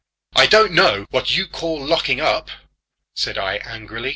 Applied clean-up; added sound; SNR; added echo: none; none; none; none.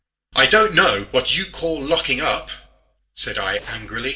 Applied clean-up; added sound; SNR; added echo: neural separator model SepFormer DNS4.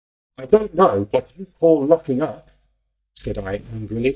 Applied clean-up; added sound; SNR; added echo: neural mask model DeepFilterNet 3.